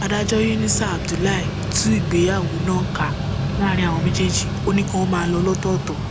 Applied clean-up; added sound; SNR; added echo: none; Mechanical fan; 2 dB; none.